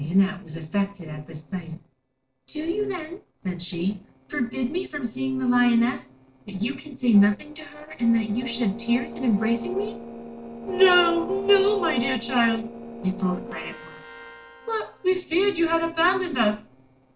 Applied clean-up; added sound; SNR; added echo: neural separator model SepFormer DNS4.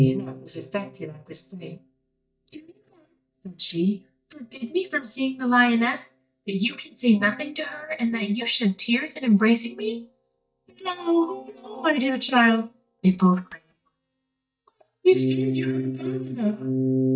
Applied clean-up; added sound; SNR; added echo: neural mask model DeepFilterNet 3.